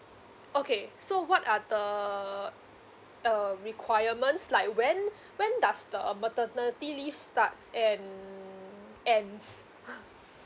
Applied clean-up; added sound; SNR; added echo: none; none; none; none.